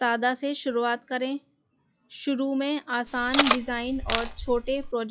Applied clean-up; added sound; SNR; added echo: classical method log-MMSE.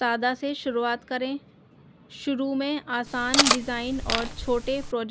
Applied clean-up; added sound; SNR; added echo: none; Cutlery, silverware; -1 dB; none.